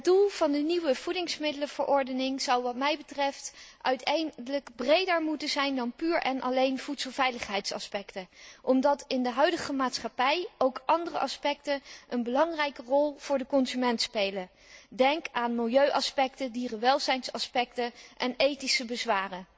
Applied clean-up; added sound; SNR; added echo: none; none; none; none.